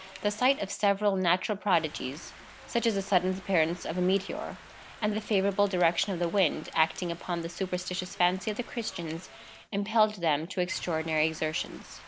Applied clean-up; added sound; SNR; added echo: none; Rain; 20 dB; none.